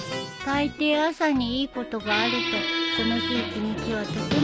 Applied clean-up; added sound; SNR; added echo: none; Squeak; 4 dB; none.